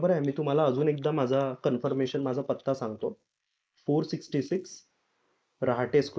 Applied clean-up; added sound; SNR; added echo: neural mask model Resemble Enhance denoiser.